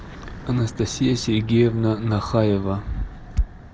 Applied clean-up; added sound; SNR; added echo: none; Wind / Breathing; 15 dB; none.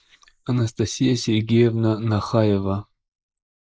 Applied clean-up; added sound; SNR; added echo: neural mask model Resemble Enhance denoiser.